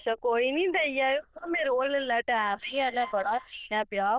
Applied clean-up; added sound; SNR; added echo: neural diffusion model UNIVERSE++.